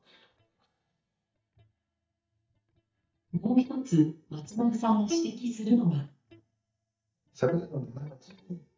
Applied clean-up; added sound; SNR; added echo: neural mask model DeepFilterNet 3.